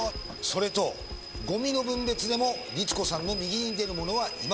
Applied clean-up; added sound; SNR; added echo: none; Rain / Train; 9 dB; none.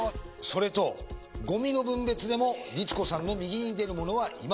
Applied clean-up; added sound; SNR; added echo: none; none; none; none.